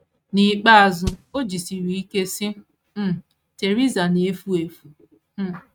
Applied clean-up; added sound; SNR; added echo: neural mask model RNNoise.